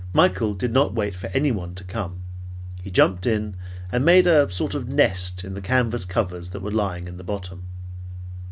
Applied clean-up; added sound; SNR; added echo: none; none; none; none.